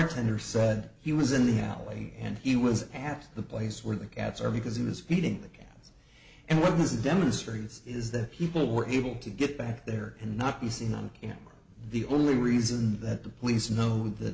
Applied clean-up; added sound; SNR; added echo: none; none; none; none.